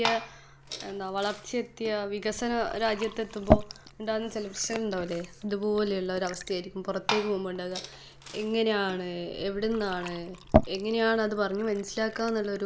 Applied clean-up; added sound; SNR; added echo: none; Fill (with liquid) / Glass; 4 dB; none.